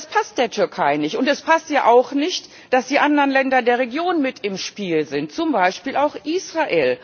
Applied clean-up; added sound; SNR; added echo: none; none; none; none.